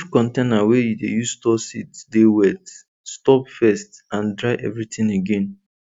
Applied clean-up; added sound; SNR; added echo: none; none; none; none.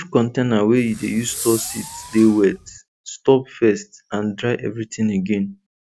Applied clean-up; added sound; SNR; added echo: none; Fireworks; 8 dB; none.